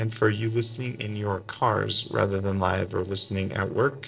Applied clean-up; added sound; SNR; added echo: neural separator model SepFormer DNS4.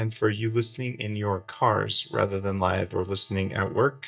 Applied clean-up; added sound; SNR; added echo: neural mask model DeepFilterNet 3.